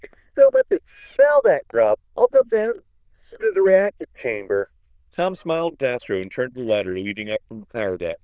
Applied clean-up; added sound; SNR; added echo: neural diffusion model UNIVERSE++.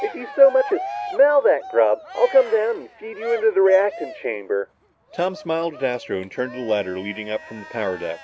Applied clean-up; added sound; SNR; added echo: none; Cheering; 15 dB; none.